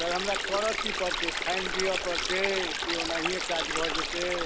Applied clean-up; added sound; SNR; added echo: none; Stream; -1 dB; none.